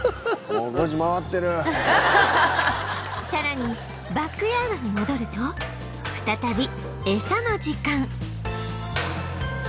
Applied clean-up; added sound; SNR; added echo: none; none; none; none.